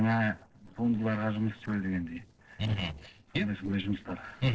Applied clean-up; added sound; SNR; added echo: neural separator model SepFormer DNS4.